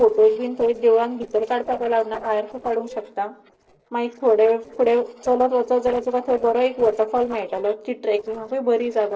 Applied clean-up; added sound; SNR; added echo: neural separator model SepFormer DNS4.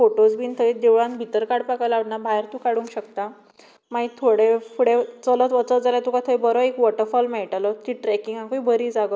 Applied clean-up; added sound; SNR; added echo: none; none; none; none.